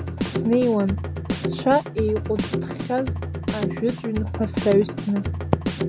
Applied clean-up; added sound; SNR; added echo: none; Drum kit; 3 dB; none.